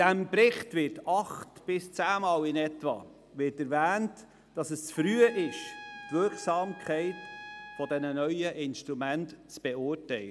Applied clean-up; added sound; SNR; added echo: none; Trumpet; 16 dB; none.